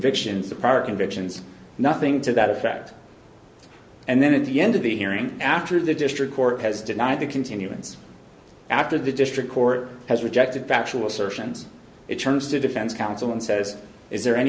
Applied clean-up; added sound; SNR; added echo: none; none; none; none.